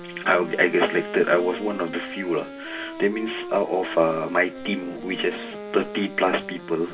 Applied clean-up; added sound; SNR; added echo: none; Wind instrument, woodwind instrument; 12 dB; reverberation time 0.1 s.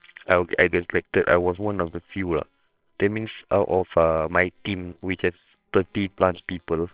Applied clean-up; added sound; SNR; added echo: neural separator model SepFormer WHAMR!.